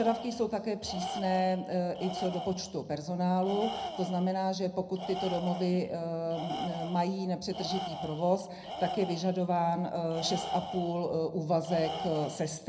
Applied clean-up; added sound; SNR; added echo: none; Tools; 9 dB; reverberation time 0.4 s.